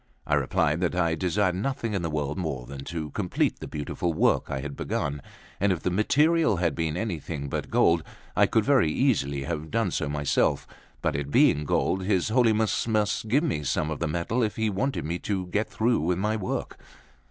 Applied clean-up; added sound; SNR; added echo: none; none; none; none.